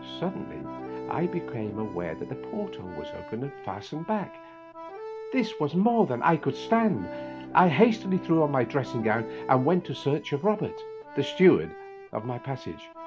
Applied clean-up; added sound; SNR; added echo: none; Accordion + Bowed string instrument; 12 dB; none.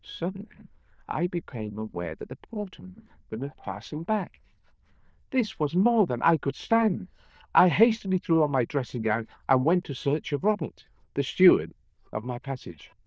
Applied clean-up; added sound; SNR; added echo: neural diffusion model UNIVERSE++.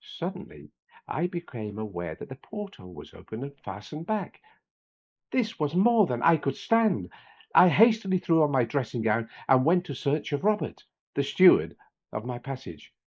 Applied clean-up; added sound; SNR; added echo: neural mask model Resemble Enhance denoiser.